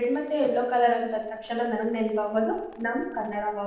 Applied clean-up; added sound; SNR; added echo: neural separator model SepFormer DNS4.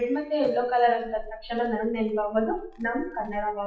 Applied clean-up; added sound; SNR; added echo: classical method WPE with log-MMSE.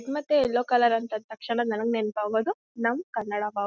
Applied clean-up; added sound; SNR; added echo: none; none; none; none.